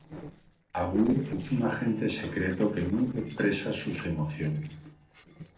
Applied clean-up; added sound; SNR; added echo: neural separator model SepFormer DNS4.